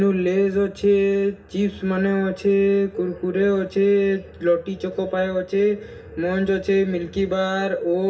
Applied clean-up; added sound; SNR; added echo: none; none; none; reverberation time 0.6 s.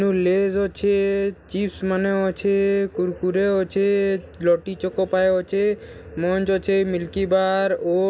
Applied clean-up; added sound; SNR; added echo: none; none; none; none.